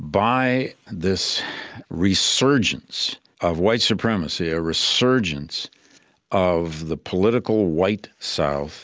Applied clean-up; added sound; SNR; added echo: none; none; none; none.